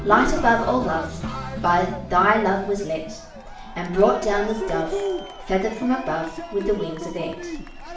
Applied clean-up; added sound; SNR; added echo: none; Cheering; 9 dB; reverberation time 0.5 s.